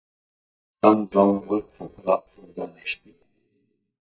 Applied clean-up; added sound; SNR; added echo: neural mask model DeepFilterNet 3.